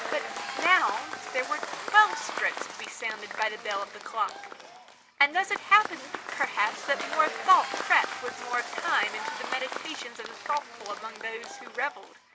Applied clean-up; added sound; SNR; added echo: none; Applause / Crowd / Cheering; 8 dB; none.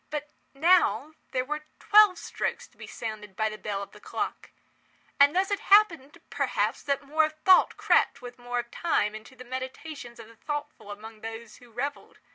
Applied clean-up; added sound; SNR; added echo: none; none; none; none.